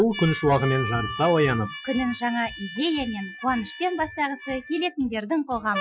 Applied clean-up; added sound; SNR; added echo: classical method Wiener filter.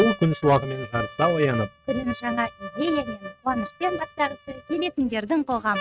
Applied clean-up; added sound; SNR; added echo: neural mask model RNNoise.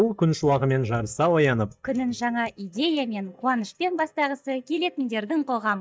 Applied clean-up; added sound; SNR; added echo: neural mask model DeepFilterNet 3.